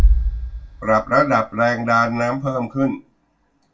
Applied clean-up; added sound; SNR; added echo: none; Bass drum; 3 dB; reverberation time 0.2 s.